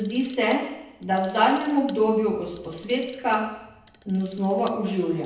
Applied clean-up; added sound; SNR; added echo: none; Clock; 18 dB; reverberation time 0.9 s.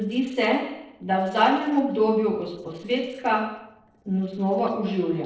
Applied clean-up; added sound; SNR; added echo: neural separator model SepFormer DNS4.